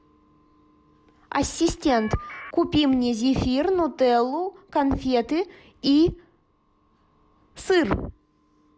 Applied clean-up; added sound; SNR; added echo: none; Telephone; 14 dB; none.